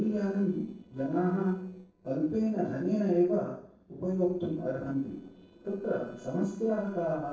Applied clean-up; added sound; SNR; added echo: neural separator model SepFormer DNS4.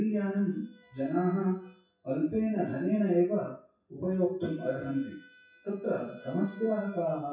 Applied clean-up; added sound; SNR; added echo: classical method WPE with log-MMSE.